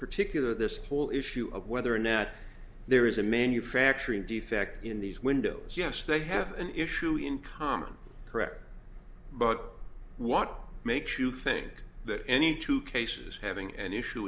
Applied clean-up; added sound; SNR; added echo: none; none; none; none.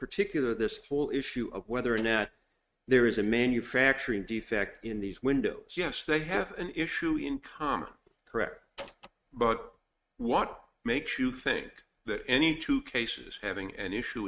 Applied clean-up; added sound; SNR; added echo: neural mask model RNNoise.